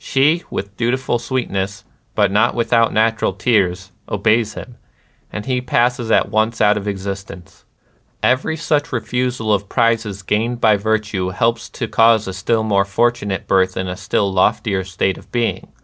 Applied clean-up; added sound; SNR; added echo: none; none; none; none.